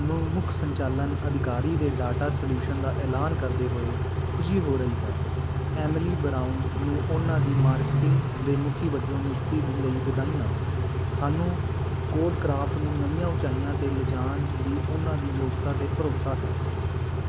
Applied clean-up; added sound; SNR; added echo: none; Idling / Accelerating, revving, vroom / Car; -4 dB; none.